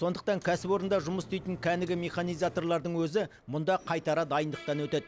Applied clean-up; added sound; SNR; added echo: none; none; none; none.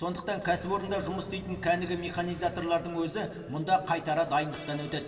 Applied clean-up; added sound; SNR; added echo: none; none; none; reverberation time 2.7 s.